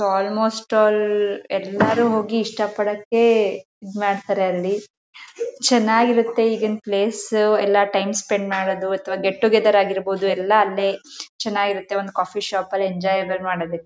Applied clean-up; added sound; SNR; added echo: none; none; none; none.